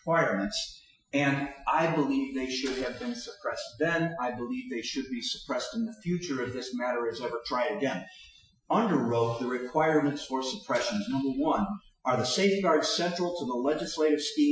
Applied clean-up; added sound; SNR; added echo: classical method Wiener filter.